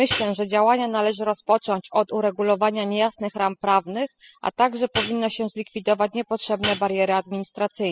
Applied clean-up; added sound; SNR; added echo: classical method spectral subtraction.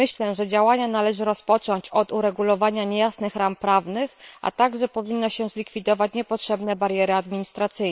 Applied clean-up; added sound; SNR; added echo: neural separator model SepFormer WHAM!.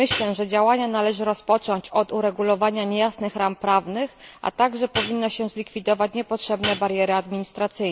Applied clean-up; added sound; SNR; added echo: none; Hi-hat; 6 dB; none.